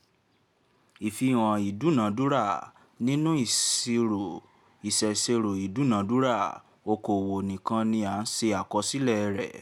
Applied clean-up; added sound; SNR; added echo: none; none; none; none.